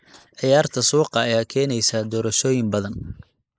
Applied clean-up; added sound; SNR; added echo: neural mask model Resemble Enhance denoiser.